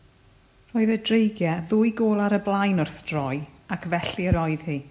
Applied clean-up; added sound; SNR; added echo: none; none; none; none.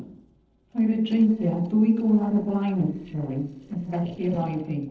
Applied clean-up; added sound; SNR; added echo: neural separator model SepFormer DNS4.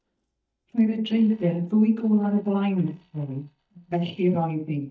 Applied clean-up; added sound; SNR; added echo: neural mask model DeepFilterNet 3.